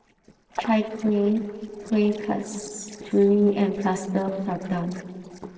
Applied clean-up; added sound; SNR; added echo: neural separator model SepFormer DNS4.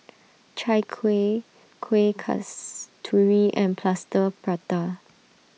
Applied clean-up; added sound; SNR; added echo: none; none; none; none.